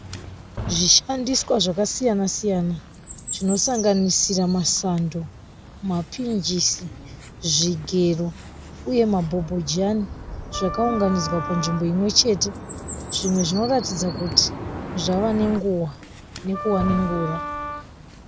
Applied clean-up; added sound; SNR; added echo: none; Wind instrument, woodwind instrument + Chirp, tweet; 10 dB; none.